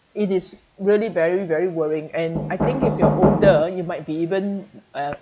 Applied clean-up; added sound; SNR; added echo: none; Knock; -2 dB; none.